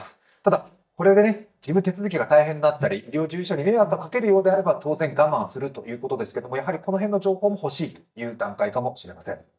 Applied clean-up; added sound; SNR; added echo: neural mask model DeepFilterNet 3.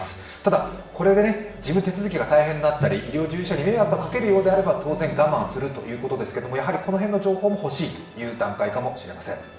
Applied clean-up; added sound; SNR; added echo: none; Microwave oven; 10 dB; reverberation time 0.9 s.